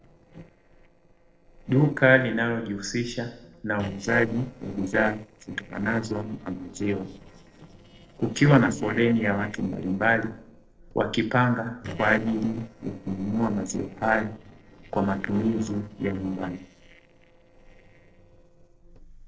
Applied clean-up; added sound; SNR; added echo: neural separator model SepFormer DNS4.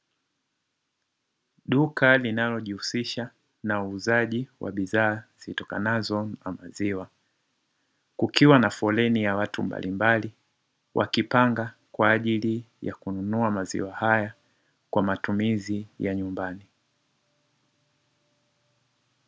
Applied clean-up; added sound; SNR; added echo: none; none; none; none.